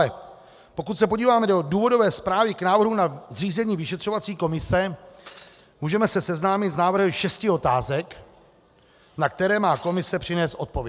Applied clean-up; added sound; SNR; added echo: none; Shatter; 15 dB; none.